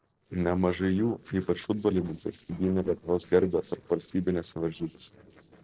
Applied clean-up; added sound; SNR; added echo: neural separator model SepFormer DNS4.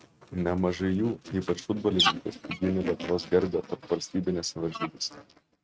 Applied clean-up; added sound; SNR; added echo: neural mask model RNNoise.